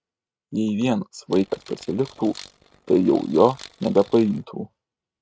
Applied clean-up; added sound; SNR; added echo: neural mask model RNNoise.